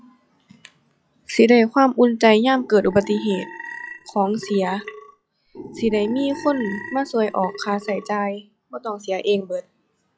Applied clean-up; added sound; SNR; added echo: classical method log-MMSE.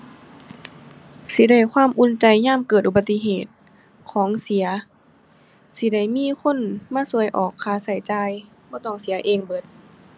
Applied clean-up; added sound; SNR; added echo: none; none; none; none.